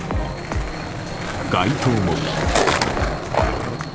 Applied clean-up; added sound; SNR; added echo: none; Skateboard; 0 dB; none.